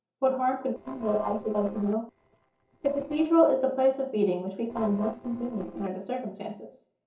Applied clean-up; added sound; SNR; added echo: neural separator model SepFormer DNS4.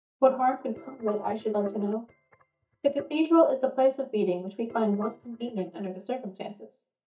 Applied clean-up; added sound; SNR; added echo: neural mask model DeepFilterNet 3.